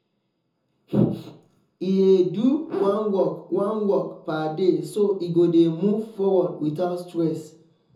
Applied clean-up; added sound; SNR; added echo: none; none; none; reverberation time 0.5 s.